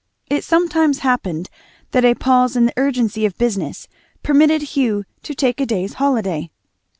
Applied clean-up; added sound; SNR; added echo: none; none; none; none.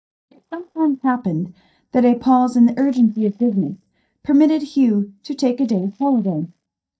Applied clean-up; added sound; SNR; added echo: neural mask model DeepFilterNet 3.